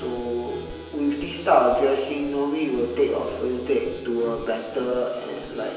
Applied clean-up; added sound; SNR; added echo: none; Guitar; 17 dB; reverberation time 1.0 s.